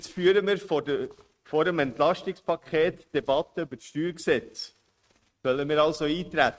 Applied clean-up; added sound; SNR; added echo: neural mask model RNNoise.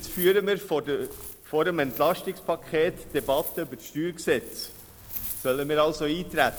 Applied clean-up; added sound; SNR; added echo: none; Wind; 14 dB; none.